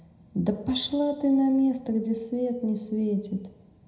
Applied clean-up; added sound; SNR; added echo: none; none; none; reverberation time 0.9 s.